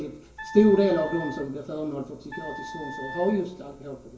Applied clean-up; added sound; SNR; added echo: none; Wind instrument, woodwind instrument; 13 dB; reverberation time 0.3 s.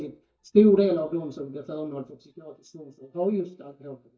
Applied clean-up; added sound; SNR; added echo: neural mask model DeepFilterNet 3.